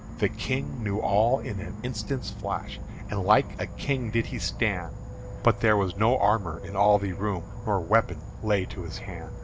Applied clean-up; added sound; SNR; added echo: none; Insect / Frog; 10 dB; none.